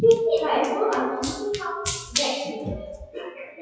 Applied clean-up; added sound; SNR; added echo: classical method WPE with log-MMSE.